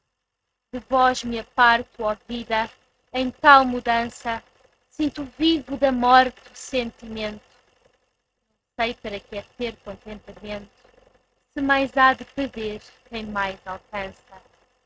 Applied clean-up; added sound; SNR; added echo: neural mask model RNNoise.